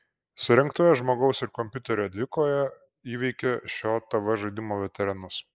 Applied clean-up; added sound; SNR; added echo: neural mask model Resemble Enhance denoiser.